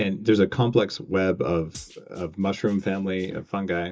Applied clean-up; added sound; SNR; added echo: neural mask model DeepFilterNet 3.